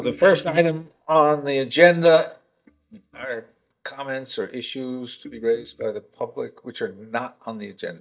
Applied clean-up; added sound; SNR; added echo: neural mask model DeepFilterNet 3.